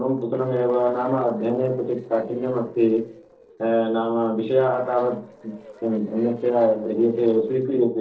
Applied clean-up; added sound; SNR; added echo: neural separator model SepFormer DNS4.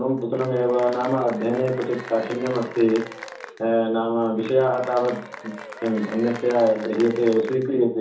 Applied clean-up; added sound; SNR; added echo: none; Applause / Cheering; 16 dB; reverberation time 0.7 s.